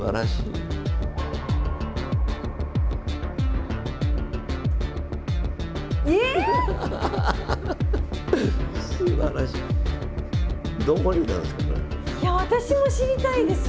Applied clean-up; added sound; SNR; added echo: none; none; none; none.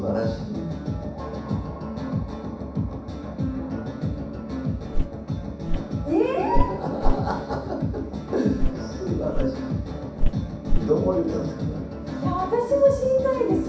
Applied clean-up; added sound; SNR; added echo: none; Walk, footsteps; 0 dB; reverberation time 0.7 s.